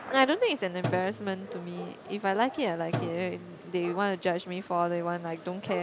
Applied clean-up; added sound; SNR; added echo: none; Gunshot, gunfire + Drum; 10 dB; none.